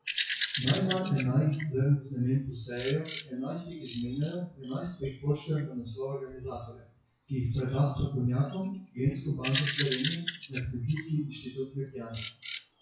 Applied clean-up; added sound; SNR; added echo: classical method WPE with log-MMSE.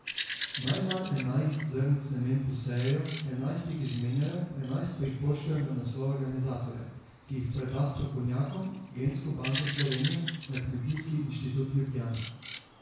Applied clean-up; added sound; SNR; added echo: none; Bird vocalization, bird call, bird song; 12 dB; reverberation time 1.0 s.